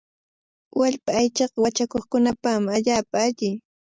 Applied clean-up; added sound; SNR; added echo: none; none; none; none.